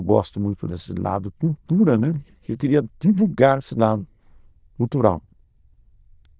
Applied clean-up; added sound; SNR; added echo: neural diffusion model UNIVERSE++.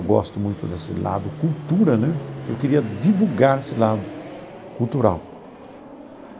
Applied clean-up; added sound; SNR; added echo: none; Fixed-wing aircraft, airplane; 13 dB; none.